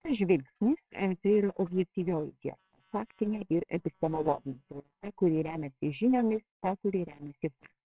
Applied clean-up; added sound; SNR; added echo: neural separator model SepFormer WHAMR!.